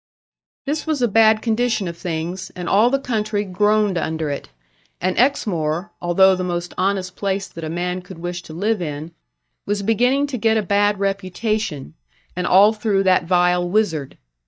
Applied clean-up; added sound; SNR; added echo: neural mask model DeepFilterNet 3.